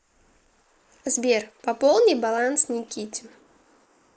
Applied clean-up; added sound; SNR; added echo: neural mask model Resemble Enhance denoiser.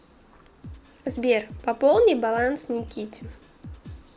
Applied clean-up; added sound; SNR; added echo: none; Drum kit; 18 dB; none.